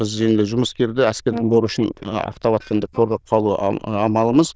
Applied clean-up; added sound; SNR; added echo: neural diffusion model UNIVERSE++.